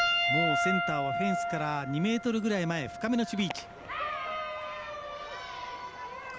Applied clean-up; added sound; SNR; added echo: none; Piano; 1 dB; none.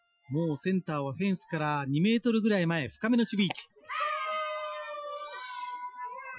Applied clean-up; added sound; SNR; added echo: classical method Wiener filter.